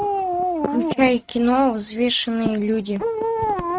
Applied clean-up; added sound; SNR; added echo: neural mask model RNNoise.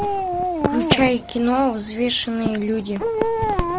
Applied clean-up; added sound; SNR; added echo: none; Dog; 4 dB; none.